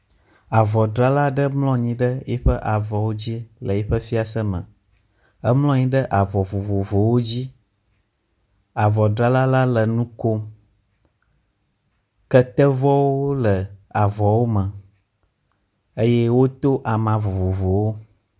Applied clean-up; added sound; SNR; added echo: none; none; none; none.